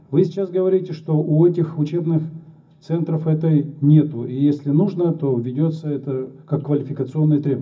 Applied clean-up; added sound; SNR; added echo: none; none; none; reverberation time 0.4 s.